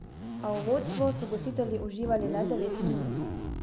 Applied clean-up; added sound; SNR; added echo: none; Zipper (clothing); 2 dB; none.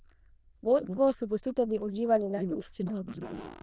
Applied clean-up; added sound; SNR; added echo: neural diffusion model UNIVERSE++.